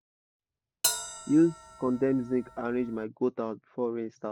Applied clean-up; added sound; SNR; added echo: none; Bell; 7 dB; none.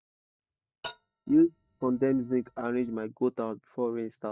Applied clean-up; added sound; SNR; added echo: neural mask model RNNoise.